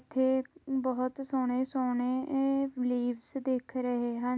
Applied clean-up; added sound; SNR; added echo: none; none; none; none.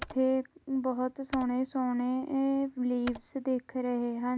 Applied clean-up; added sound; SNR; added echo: none; Computer keyboard; 19 dB; none.